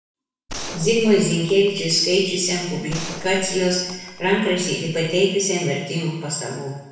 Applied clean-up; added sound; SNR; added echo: none; Gunshot, gunfire; 14 dB; reverberation time 1.0 s.